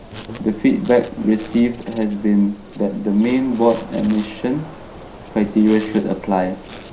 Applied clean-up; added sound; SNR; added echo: none; Insect; 16 dB; reverberation time 0.3 s.